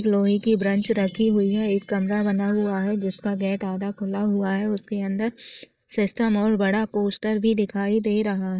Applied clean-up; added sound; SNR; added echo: neural mask model DeepFilterNet 3.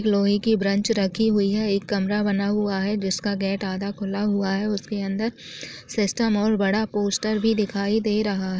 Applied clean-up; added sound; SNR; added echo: none; none; none; none.